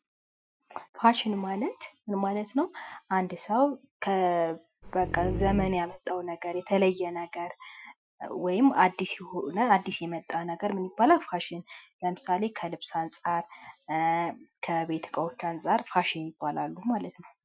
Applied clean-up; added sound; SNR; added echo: classical method Wiener filter.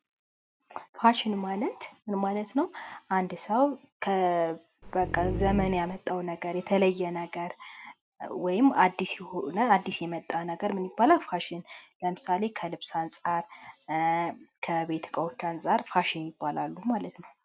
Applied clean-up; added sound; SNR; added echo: none; Dog; 5 dB; none.